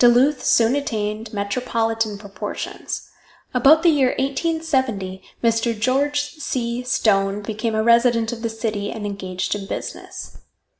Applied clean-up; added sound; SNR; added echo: none; none; none; none.